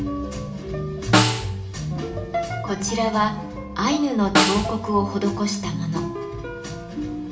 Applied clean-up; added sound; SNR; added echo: none; Snare drum; 2 dB; reverberation time 0.8 s.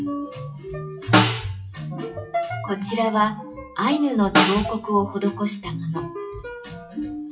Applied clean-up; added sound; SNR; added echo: classical method WPE with log-MMSE.